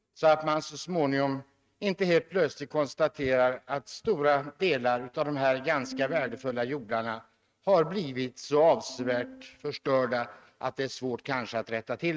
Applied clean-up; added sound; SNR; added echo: neural mask model RNNoise.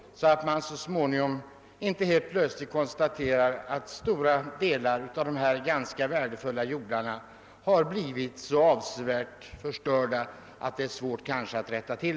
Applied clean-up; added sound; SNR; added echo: none; none; none; none.